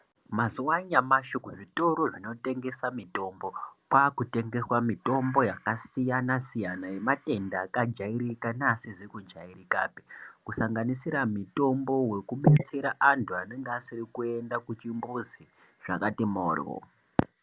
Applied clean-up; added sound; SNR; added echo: none; none; none; none.